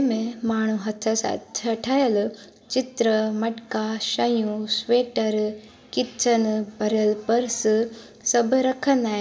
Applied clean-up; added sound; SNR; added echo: none; none; none; reverberation time 0.5 s.